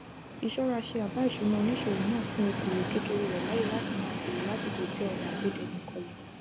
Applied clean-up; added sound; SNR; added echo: none; Train; 3 dB; none.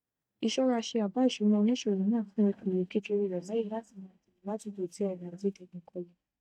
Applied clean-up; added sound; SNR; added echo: neural mask model DeepFilterNet 3.